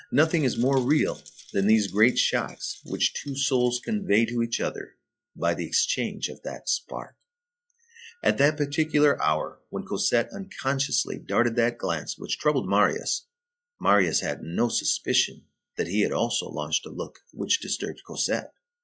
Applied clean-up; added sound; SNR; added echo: classical method log-MMSE.